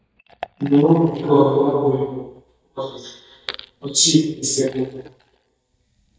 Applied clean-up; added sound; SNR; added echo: neural mask model DeepFilterNet 3.